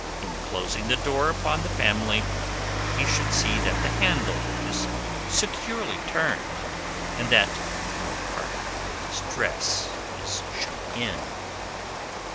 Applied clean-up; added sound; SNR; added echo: none; Rain; 0 dB; none.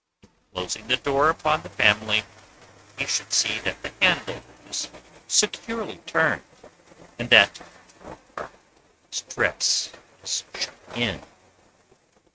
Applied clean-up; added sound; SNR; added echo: neural mask model RNNoise.